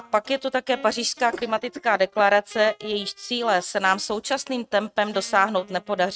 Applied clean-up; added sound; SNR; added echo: neural mask model RNNoise.